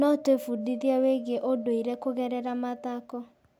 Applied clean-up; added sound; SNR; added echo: none; Wind; 18 dB; none.